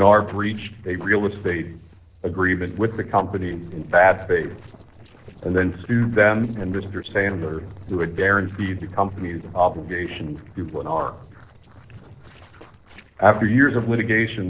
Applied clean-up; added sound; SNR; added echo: neural separator model SepFormer DNS4.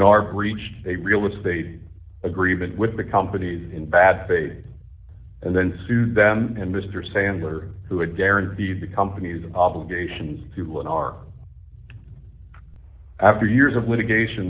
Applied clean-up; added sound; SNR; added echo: none; none; none; none.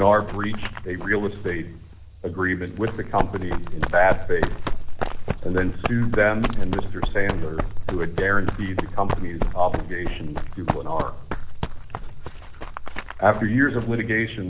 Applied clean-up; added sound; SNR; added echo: none; Run; 0 dB; none.